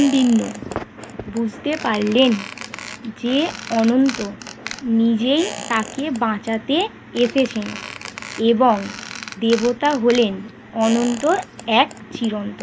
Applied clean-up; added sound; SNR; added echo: none; Squeak; 15 dB; none.